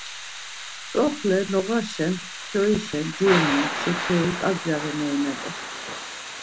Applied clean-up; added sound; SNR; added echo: none; Thunder / Rain; 6 dB; none.